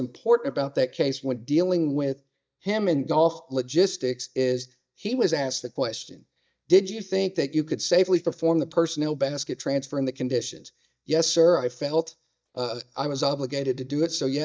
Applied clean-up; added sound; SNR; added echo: neural mask model DeepFilterNet 3.